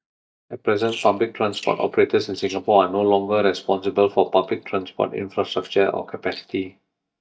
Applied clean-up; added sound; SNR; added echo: neural mask model DeepFilterNet 3.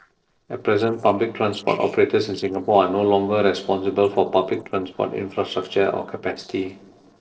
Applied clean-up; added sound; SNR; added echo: neural separator model SepFormer DNS4.